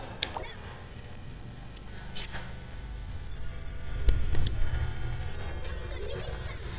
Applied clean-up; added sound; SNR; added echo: neural mask model DeepFilterNet 3.